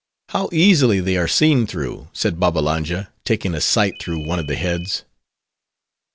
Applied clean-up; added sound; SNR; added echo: none; Ringtone; 18 dB; none.